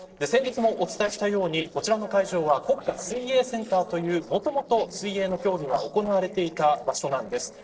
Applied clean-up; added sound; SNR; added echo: neural separator model SepFormer DNS4.